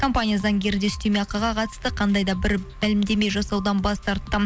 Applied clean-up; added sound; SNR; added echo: none; none; none; none.